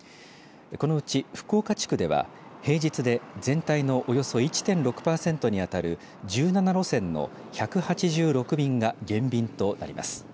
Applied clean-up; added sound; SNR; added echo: none; none; none; none.